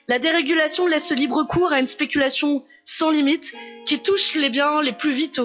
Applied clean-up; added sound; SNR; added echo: classical method log-MMSE.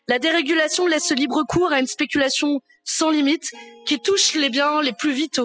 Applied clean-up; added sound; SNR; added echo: classical method spectral subtraction.